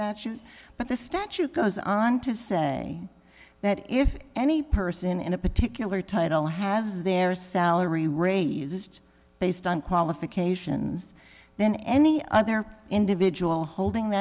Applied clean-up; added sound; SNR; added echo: none; none; none; none.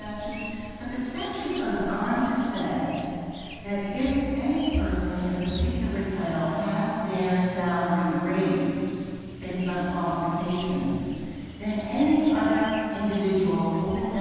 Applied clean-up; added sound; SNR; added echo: none; Chirp, tweet; 16 dB; reverberation time 2.1 s.